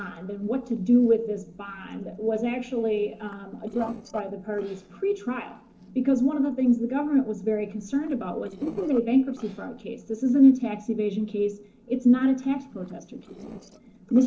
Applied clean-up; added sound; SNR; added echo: neural separator model SepFormer DNS4.